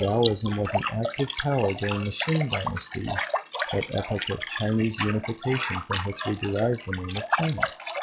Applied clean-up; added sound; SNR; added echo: classical method log-MMSE.